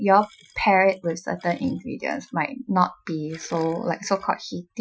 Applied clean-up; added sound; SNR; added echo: classical method Wiener filter.